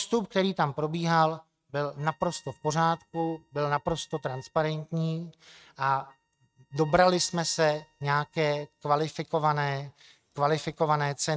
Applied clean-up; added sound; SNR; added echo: neural mask model RNNoise.